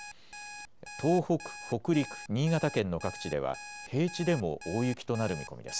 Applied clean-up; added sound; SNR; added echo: none; Alarm; 14 dB; none.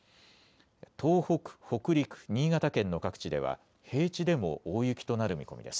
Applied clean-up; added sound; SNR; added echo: none; none; none; none.